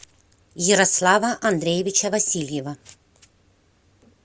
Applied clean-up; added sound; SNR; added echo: none; none; none; none.